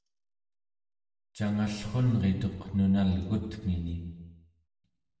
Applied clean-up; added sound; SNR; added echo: none; none; none; reverberation time 1.2 s.